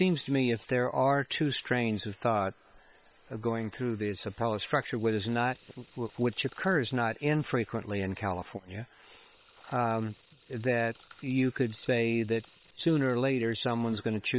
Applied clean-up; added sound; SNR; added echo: neural separator model SepFormer WHAM!.